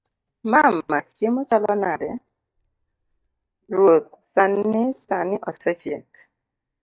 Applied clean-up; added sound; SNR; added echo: neural mask model DeepFilterNet 3.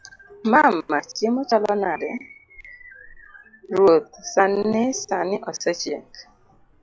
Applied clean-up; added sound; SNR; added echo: classical method log-MMSE.